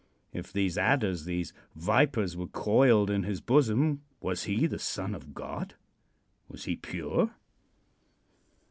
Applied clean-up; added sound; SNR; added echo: none; none; none; none.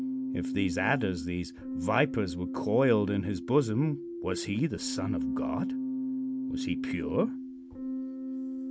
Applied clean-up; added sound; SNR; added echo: none; Keyboard (musical); 3 dB; none.